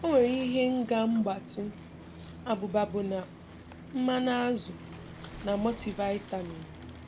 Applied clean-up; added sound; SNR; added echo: none; Bicycle; 14 dB; none.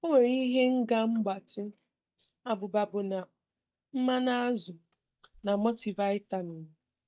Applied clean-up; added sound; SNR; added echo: neural mask model DeepFilterNet 3.